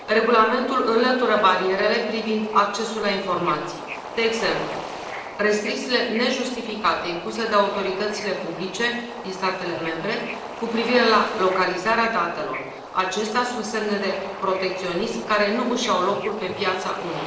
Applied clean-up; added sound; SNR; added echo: none; Bird / Ocean; 12 dB; reverberation time 0.9 s.